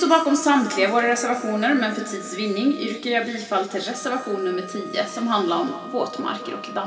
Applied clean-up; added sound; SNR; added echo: none; Wind instrument, woodwind instrument; 15 dB; reverberation time 2.2 s.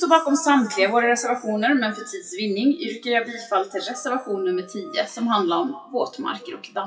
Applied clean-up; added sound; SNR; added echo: classical method WPE with log-MMSE.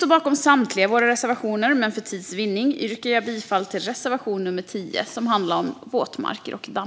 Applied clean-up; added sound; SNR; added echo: none; none; none; none.